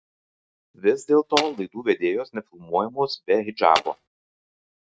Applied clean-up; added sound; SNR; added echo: neural mask model RNNoise.